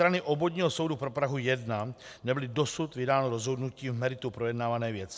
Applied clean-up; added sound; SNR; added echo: none; none; none; none.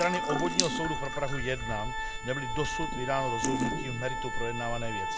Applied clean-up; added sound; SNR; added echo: none; Drip / Sink (filling or washing) / Water tap, faucet + Organ; -2 dB; none.